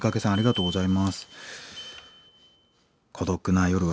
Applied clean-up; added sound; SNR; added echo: none; none; none; none.